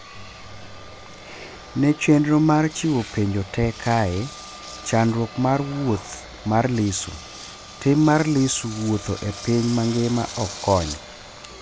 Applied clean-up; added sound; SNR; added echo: none; Engine; 16 dB; none.